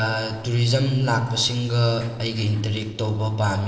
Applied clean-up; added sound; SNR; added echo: neural separator model SepFormer DNS4.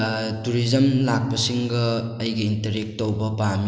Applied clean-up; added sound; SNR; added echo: none; none; none; none.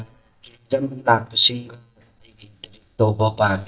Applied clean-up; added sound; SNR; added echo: neural mask model DeepFilterNet 3.